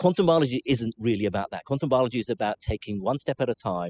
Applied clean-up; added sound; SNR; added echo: classical method spectral subtraction.